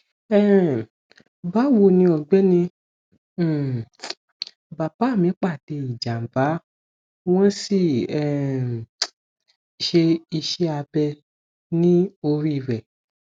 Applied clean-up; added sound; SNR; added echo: none; none; none; none.